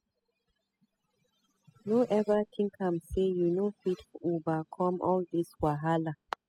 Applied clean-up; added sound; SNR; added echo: classical method spectral subtraction.